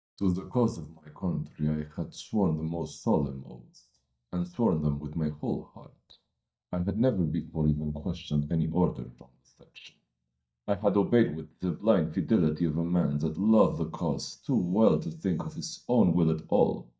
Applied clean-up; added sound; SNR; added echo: neural mask model DeepFilterNet 3.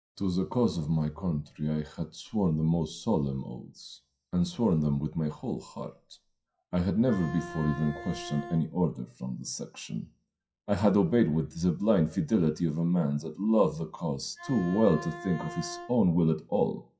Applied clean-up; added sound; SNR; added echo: classical method WPE with log-MMSE.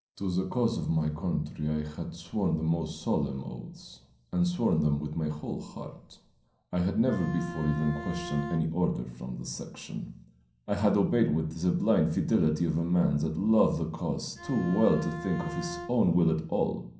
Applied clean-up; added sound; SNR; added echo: none; Bowed string instrument; 12 dB; reverberation time 0.6 s.